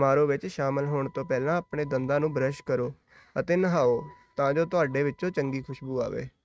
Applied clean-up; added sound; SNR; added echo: neural mask model RNNoise.